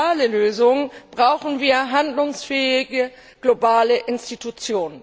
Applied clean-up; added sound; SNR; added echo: none; none; none; none.